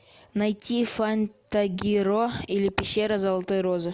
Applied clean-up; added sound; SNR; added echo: none; none; none; none.